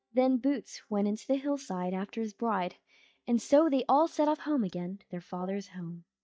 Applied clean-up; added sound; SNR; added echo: neural mask model DeepFilterNet 3.